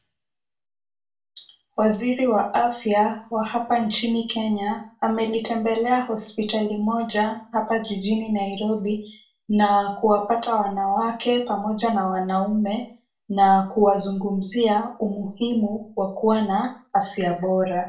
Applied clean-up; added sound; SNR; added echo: none; none; none; reverberation time 0.3 s.